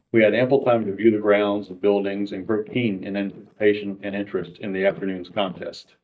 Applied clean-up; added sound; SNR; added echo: neural mask model DeepFilterNet 3.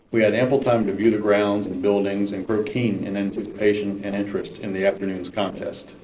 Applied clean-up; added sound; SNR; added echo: neural separator model SepFormer DNS4.